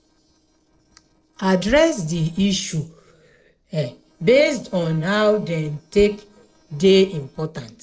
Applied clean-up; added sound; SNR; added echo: neural separator model SepFormer DNS4.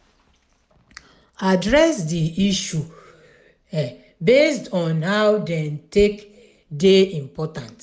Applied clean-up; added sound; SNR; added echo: none; none; none; none.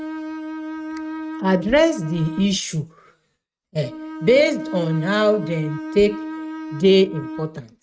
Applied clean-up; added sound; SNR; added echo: neural mask model RNNoise.